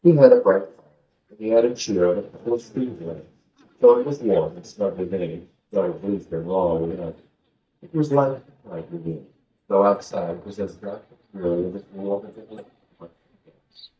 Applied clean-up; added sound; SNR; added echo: neural mask model DeepFilterNet 3.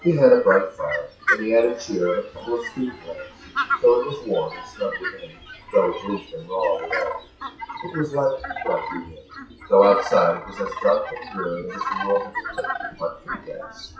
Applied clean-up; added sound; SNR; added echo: classical method WPE with log-MMSE.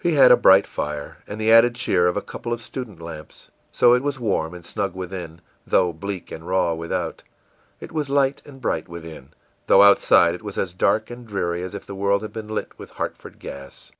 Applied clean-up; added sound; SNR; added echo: none; none; none; none.